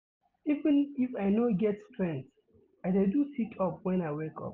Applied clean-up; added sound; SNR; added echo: none; none; none; none.